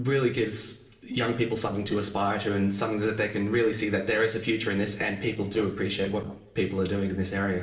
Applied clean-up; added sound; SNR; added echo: neural separator model SepFormer DNS4.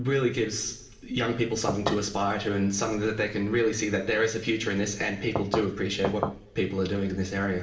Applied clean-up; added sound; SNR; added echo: none; Knock / Wood; 5 dB; reverberation time 0.8 s.